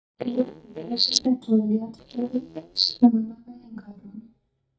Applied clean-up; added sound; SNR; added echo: neural mask model DeepFilterNet 3.